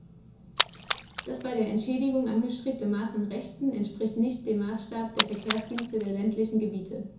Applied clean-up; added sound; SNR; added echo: none; Splash, splatter; 0 dB; reverberation time 0.7 s.